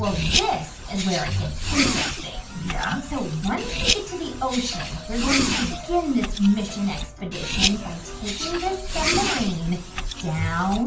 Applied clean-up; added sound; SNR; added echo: none; Car; 2 dB; reverberation time 0.3 s.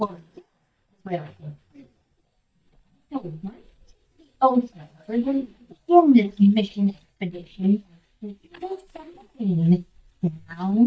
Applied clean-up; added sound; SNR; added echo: neural mask model DeepFilterNet 3.